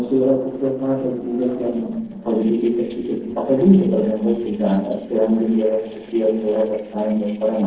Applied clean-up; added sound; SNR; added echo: neural separator model SepFormer DNS4.